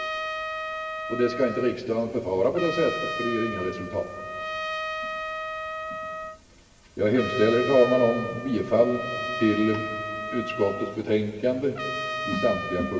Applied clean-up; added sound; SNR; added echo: none; Trumpet; 6 dB; reverberation time 2.1 s.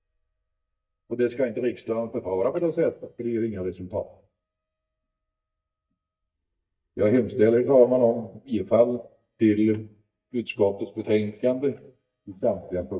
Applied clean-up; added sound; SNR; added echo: neural mask model DeepFilterNet 3.